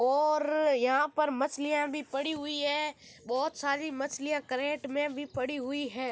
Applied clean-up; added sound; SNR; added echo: none; none; none; none.